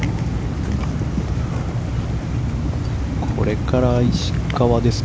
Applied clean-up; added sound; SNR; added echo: none; none; none; none.